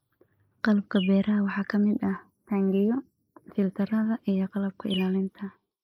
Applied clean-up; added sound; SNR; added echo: neural mask model Resemble Enhance denoiser.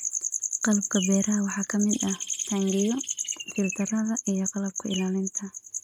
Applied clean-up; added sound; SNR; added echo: neural mask model RNNoise.